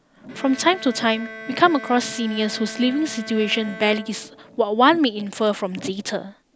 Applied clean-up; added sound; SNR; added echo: none; Bowed string instrument; 16 dB; none.